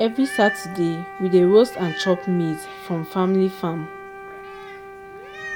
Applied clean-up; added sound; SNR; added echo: none; Wind instrument, woodwind instrument + Meow; 12 dB; none.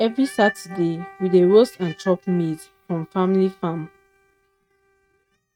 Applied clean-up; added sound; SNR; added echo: neural mask model RNNoise.